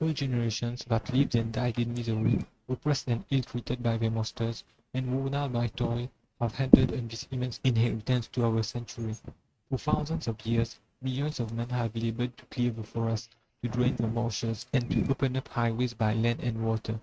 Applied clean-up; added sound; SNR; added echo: neural mask model RNNoise.